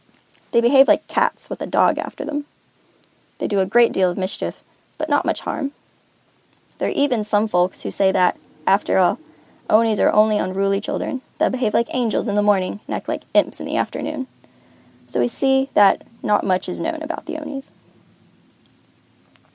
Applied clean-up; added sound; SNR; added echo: none; none; none; none.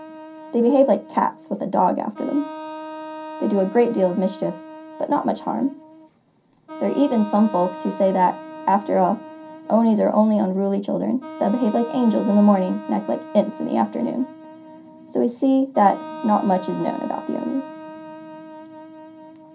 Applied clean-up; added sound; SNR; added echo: none; Wind instrument, woodwind instrument; 15 dB; reverberation time 0.3 s.